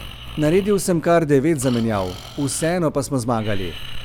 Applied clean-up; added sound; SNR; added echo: none; Breathing; 12 dB; none.